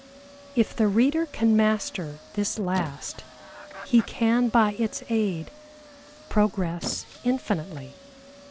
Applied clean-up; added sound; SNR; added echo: none; Squeak + Chicken, rooster; 18 dB; none.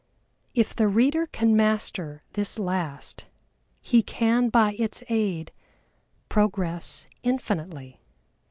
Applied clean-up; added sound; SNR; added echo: none; none; none; none.